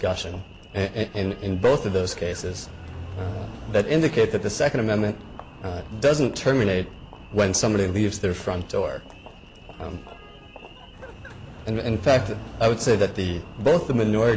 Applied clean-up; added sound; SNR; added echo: none; Engine; 15 dB; none.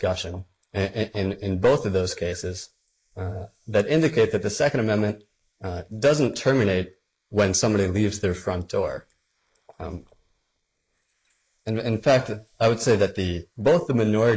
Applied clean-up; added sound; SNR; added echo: neural mask model Resemble Enhance denoiser.